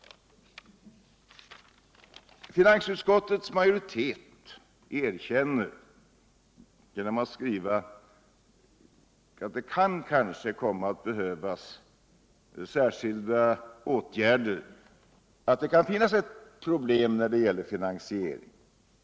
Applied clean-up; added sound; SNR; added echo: none; none; none; none.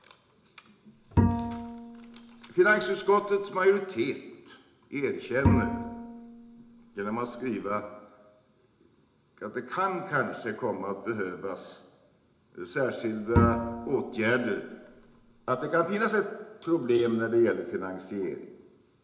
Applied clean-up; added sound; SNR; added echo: none; Bowed string instrument; 1 dB; reverberation time 0.8 s.